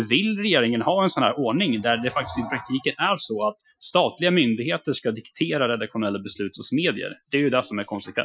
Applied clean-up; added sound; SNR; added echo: classical method Wiener filter.